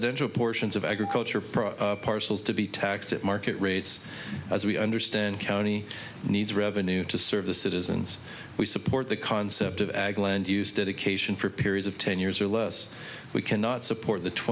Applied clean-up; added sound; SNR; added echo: none; none; none; none.